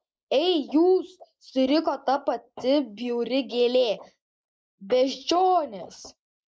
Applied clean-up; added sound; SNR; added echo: neural mask model Resemble Enhance denoiser.